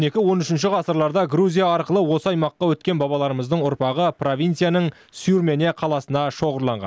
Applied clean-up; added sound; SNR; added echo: none; none; none; none.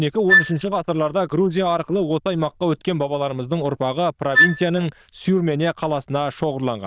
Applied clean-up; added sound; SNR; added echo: neural diffusion model UNIVERSE++.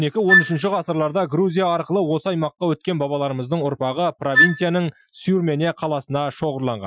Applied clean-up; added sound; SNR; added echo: classical method Wiener filter.